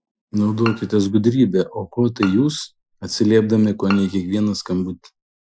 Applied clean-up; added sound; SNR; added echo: classical method Wiener filter.